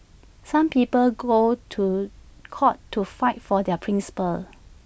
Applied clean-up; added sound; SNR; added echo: none; none; none; none.